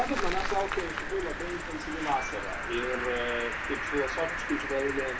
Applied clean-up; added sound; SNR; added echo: none; Cricket; 1 dB; reverberation time 2.0 s.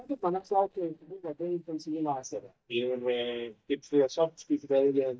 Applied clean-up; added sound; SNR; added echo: neural mask model DeepFilterNet 3.